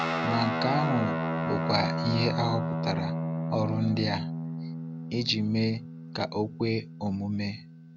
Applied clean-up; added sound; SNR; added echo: none; Guitar; 1 dB; none.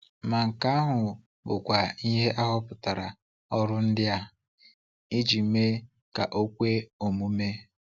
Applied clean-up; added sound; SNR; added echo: none; none; none; none.